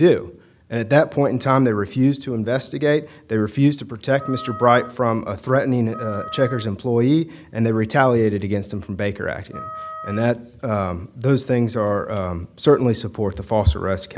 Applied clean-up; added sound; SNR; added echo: none; Wind instrument, woodwind instrument; 16 dB; none.